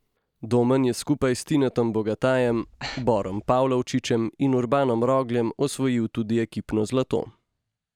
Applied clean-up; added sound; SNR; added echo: neural mask model DeepFilterNet 3.